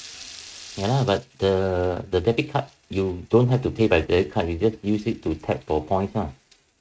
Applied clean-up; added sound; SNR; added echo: neural mask model RNNoise.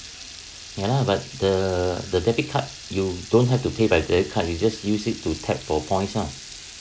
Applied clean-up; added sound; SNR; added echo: none; Water tap, faucet / Liquid; 16 dB; none.